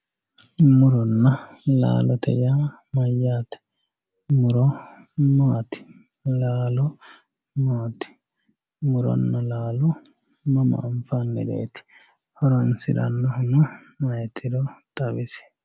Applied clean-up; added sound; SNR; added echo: none; none; none; none.